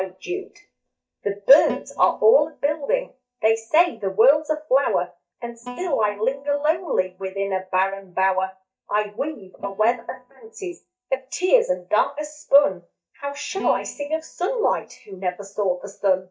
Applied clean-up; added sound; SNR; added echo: neural mask model DeepFilterNet 3.